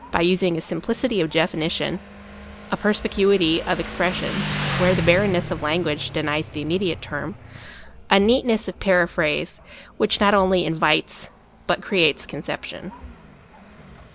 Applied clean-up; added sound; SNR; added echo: none; Motorcycle; 11 dB; none.